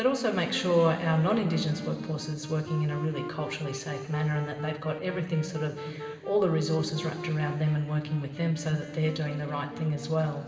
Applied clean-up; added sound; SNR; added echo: none; Wind instrument, woodwind instrument; 13 dB; reverberation time 2.4 s.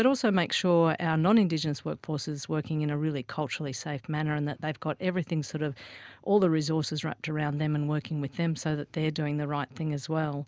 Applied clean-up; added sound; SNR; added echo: none; none; none; none.